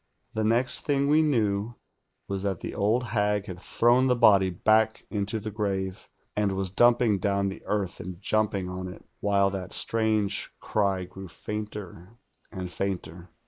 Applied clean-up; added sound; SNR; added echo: neural mask model Resemble Enhance denoiser.